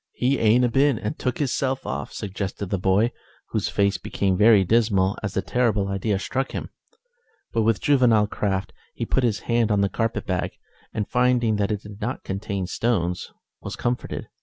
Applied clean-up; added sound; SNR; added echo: none; none; none; none.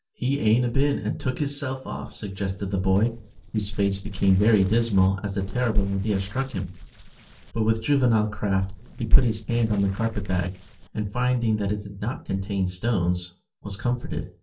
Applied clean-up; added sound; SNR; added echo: neural separator model SepFormer DNS4.